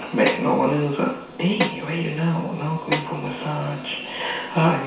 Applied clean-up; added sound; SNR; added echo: none; Snare drum; 8 dB; reverberation time 0.6 s.